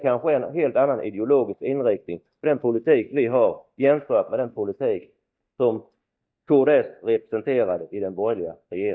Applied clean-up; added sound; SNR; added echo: neural mask model DeepFilterNet 3.